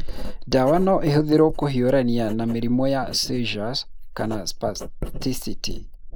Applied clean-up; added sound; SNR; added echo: neural mask model Resemble Enhance denoiser.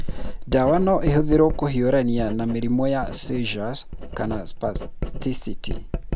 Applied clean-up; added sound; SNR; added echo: none; Writing; 4 dB; none.